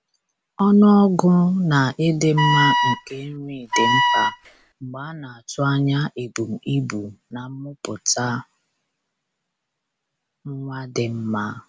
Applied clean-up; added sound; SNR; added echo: none; Wind instrument, woodwind instrument; -1 dB; none.